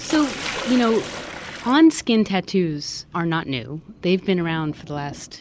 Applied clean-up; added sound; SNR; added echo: none; Sink (filling or washing); 14 dB; none.